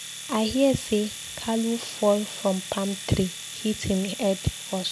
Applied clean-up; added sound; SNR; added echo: none; Domestic sounds, home sounds; 10 dB; none.